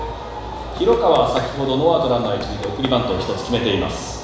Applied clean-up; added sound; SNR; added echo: none; Run; 16 dB; reverberation time 1.0 s.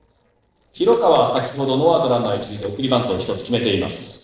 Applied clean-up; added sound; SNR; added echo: neural separator model SepFormer DNS4.